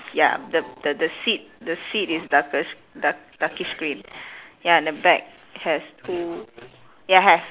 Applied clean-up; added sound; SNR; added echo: none; none; none; none.